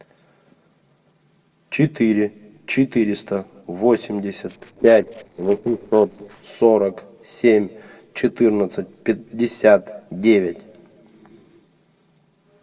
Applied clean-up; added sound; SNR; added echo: neural separator model SepFormer DNS4.